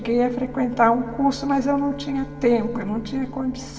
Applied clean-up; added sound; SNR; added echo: none; Bowed string instrument; 16 dB; reverberation time 1.7 s.